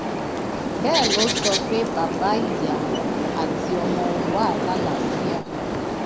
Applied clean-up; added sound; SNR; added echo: none; Bird; -3 dB; none.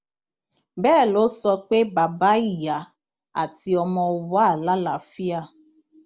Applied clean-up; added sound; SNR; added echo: none; none; none; none.